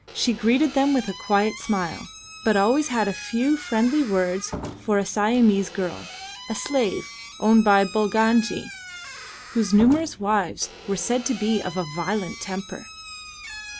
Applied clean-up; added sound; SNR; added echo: none; Squeak / Slam; 15 dB; none.